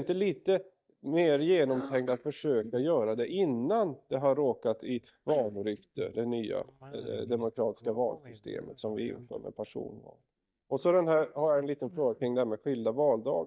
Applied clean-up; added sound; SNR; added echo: neural mask model DeepFilterNet 3.